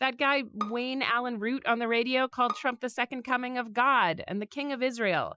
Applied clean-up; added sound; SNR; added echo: classical method Wiener filter.